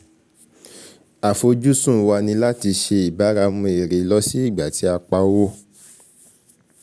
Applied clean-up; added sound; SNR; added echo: none; none; none; none.